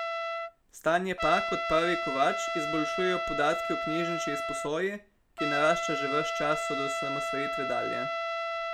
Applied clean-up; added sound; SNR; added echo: none; Trumpet; 1 dB; none.